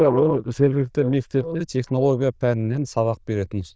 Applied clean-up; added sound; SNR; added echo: neural diffusion model UNIVERSE++.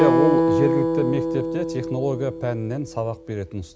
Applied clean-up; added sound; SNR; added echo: none; Acoustic guitar; -2 dB; none.